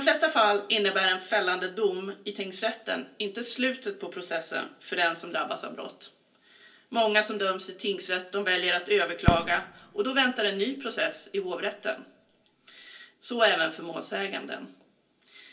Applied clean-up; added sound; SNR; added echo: none; Fireworks; 6 dB; reverberation time 0.3 s.